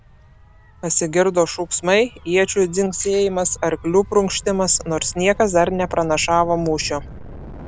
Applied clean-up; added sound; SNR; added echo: none; Gull, seagull / Waves, surf / Siren; 18 dB; none.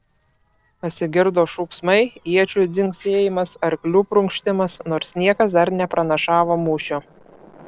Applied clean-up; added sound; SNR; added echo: neural separator model SepFormer DNS4.